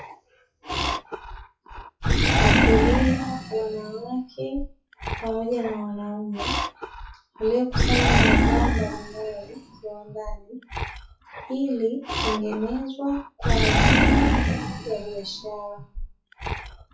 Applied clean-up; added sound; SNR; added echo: classical method WPE with log-MMSE.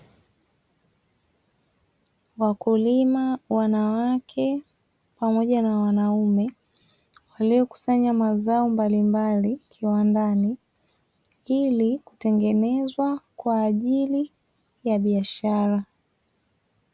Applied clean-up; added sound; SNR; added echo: none; none; none; none.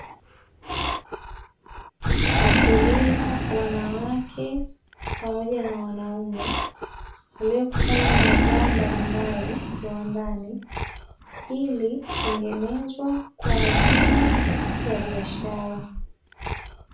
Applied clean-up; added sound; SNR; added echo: none; Animal; -4 dB; reverberation time 0.3 s.